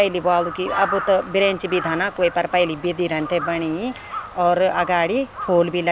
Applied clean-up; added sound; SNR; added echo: none; Crow; 11 dB; none.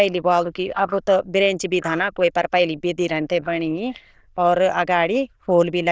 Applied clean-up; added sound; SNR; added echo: neural diffusion model UNIVERSE++.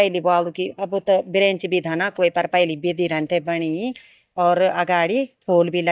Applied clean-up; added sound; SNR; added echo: neural mask model DeepFilterNet 3.